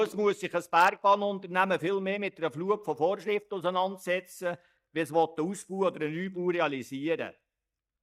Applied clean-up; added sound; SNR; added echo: neural mask model DeepFilterNet 3.